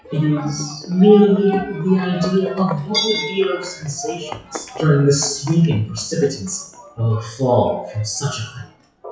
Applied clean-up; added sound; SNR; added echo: classical method WPE with log-MMSE.